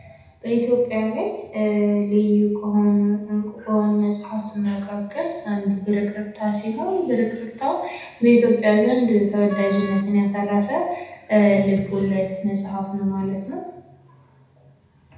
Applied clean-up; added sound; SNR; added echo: none; Wind instrument, woodwind instrument; 16 dB; reverberation time 0.8 s.